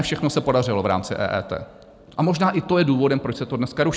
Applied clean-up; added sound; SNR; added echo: none; none; none; none.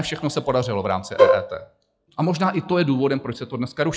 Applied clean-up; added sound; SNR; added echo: classical method log-MMSE.